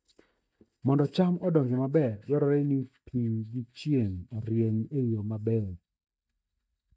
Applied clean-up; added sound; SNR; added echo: neural mask model DeepFilterNet 3.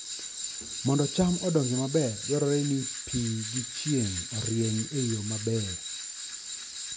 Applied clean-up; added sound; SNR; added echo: none; Tools; 6 dB; none.